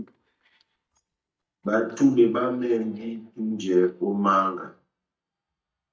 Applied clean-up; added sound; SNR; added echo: neural mask model DeepFilterNet 3.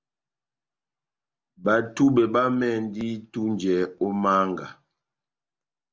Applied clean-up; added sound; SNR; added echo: none; none; none; none.